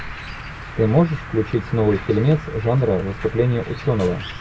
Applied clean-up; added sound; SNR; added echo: none; Bird; 15 dB; none.